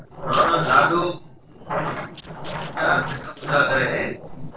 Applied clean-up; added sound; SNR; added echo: neural separator model SepFormer DNS4.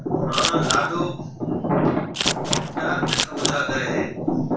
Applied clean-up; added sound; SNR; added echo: none; Scissors; 3 dB; reverberation time 0.3 s.